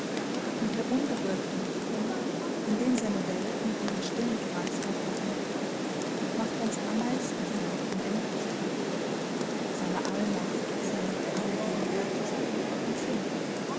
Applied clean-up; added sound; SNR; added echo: none; Rain; -4 dB; none.